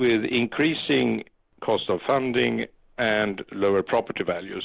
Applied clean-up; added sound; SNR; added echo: none; none; none; none.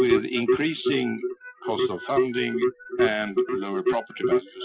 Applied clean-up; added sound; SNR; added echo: classical method Wiener filter.